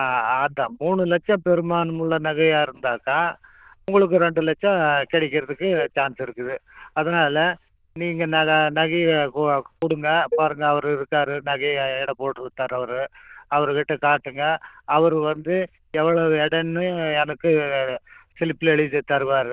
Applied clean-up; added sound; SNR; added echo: neural diffusion model UNIVERSE++.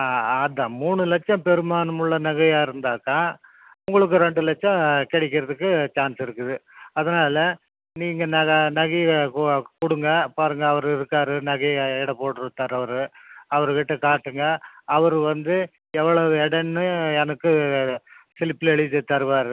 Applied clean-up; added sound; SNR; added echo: none; none; none; none.